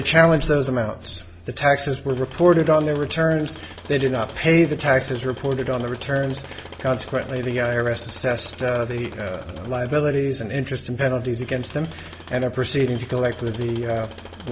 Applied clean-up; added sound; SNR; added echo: none; Tools; 19 dB; none.